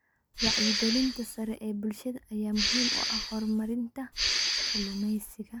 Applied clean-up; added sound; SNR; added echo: none; Respiratory sounds; -2 dB; none.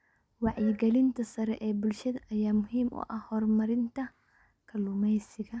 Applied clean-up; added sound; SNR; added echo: none; none; none; none.